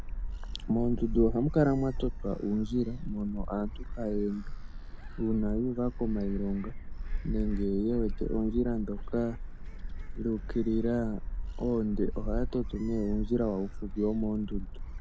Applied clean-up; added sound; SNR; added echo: none; Gull, seagull; 3 dB; none.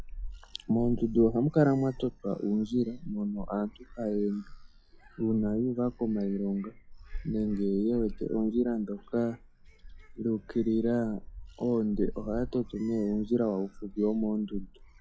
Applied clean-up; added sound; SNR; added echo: classical method log-MMSE.